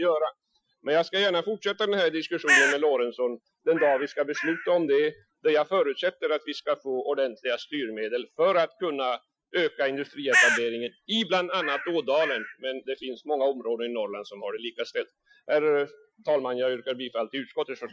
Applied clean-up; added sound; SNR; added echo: classical method Wiener filter.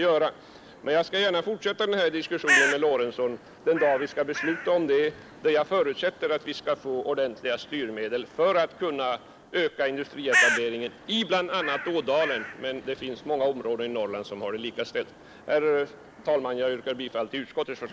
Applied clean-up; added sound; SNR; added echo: none; Bird; 7 dB; none.